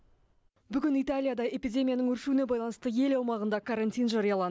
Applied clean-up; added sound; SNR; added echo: none; none; none; none.